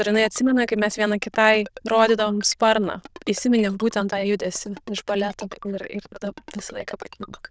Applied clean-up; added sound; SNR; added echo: neural diffusion model UNIVERSE++.